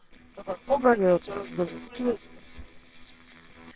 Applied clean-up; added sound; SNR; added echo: neural separator model SepFormer WHAMR!.